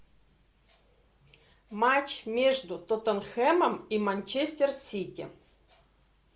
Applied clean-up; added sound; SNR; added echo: none; none; none; none.